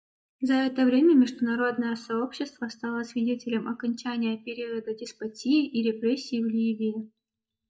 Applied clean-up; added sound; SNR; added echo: neural mask model DeepFilterNet 3.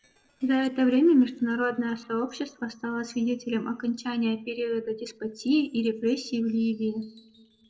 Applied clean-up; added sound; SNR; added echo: neural separator model SepFormer DNS4.